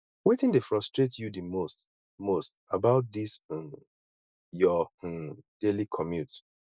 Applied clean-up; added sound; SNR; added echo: none; none; none; none.